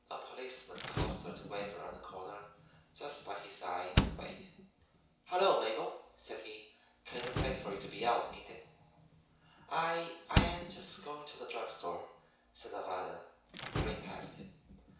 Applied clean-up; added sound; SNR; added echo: none; Slam; 2 dB; reverberation time 0.6 s.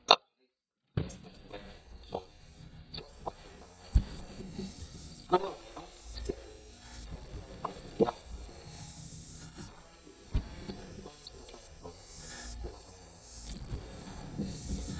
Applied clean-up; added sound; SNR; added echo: neural mask model DeepFilterNet 3.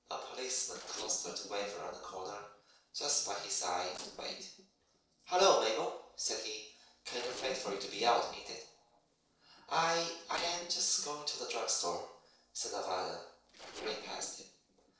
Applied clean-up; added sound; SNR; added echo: neural separator model SepFormer DNS4.